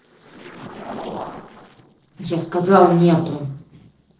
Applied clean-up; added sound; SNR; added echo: neural separator model SepFormer DNS4.